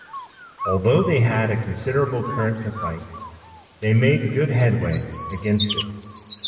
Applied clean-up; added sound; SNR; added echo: none; Bird; 9 dB; reverberation time 1.9 s.